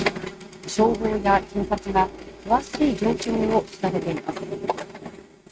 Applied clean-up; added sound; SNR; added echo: neural mask model RNNoise.